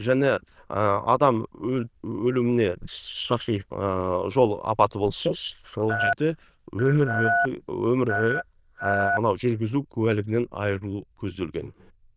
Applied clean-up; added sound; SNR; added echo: neural diffusion model UNIVERSE++.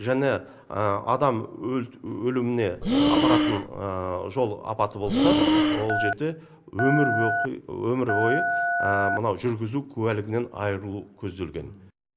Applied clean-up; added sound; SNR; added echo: none; Telephone + Breathing; -3 dB; none.